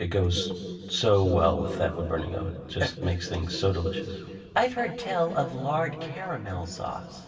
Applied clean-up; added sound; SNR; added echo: none; none; none; reverberation time 2.5 s.